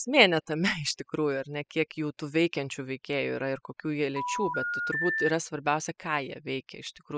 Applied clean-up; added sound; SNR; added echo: classical method spectral subtraction.